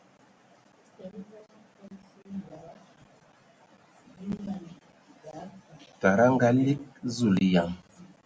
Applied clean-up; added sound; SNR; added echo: none; none; none; none.